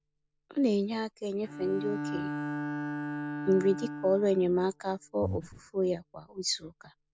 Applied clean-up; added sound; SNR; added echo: none; Bowed string instrument + Breathing; 8 dB; none.